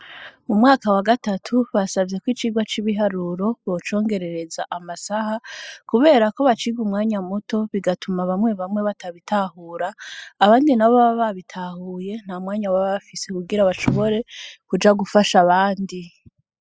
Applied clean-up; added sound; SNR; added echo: classical method spectral subtraction.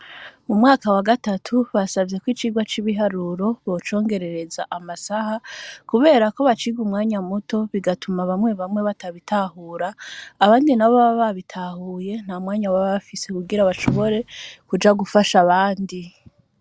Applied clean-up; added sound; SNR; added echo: none; Percussion; 7 dB; none.